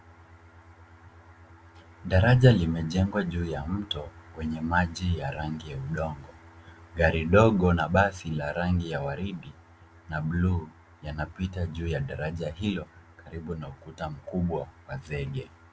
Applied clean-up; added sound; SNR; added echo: none; none; none; none.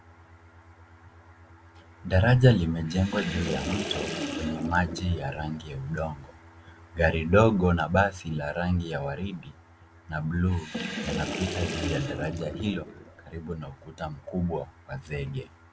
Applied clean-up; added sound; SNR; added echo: none; Sink (filling or washing) / Water; 8 dB; none.